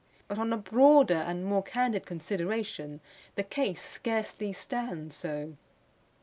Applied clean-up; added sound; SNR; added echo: none; none; none; none.